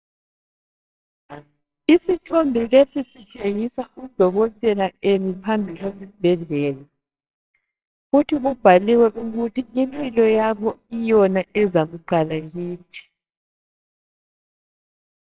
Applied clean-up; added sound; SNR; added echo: neural separator model SepFormer WHAMR!.